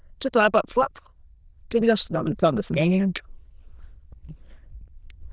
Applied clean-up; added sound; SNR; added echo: neural diffusion model UNIVERSE++.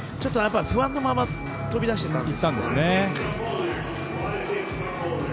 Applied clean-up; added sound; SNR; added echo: none; Wind instrument, woodwind instrument; 19 dB; none.